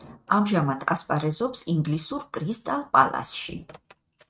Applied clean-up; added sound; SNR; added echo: neural mask model RNNoise.